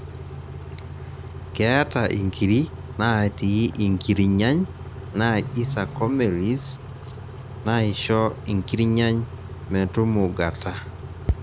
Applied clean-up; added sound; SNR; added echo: none; Idling / Accelerating, revving, vroom / Car; 11 dB; none.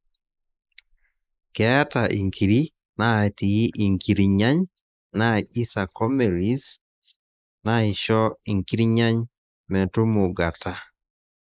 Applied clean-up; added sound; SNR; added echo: neural mask model Resemble Enhance denoiser.